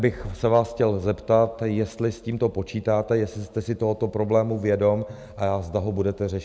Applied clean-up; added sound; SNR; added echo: none; none; none; none.